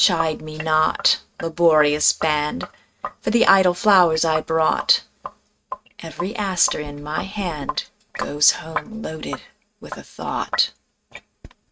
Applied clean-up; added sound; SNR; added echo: neural mask model RNNoise.